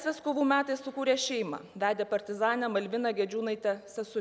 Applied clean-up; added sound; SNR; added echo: none; none; none; none.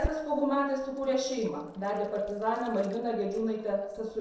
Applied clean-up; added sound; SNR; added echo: neural separator model SepFormer DNS4.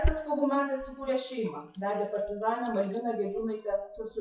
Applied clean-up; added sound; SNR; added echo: classical method WPE with log-MMSE.